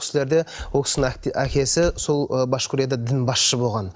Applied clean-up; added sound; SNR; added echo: neural mask model DeepFilterNet 3.